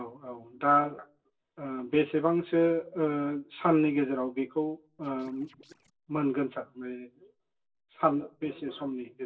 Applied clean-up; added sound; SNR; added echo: neural separator model SepFormer DNS4.